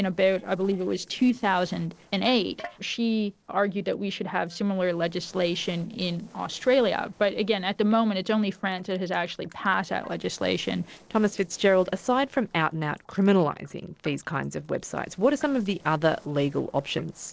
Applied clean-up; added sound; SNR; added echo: neural separator model SepFormer DNS4.